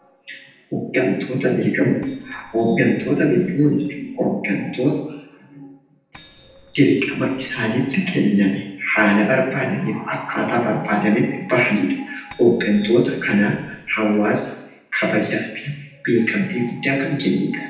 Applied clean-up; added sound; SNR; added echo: neural separator model SepFormer DNS4.